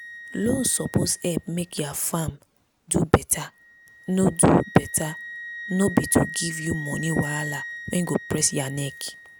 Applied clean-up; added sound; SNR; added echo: none; Wind instrument, woodwind instrument; 14 dB; none.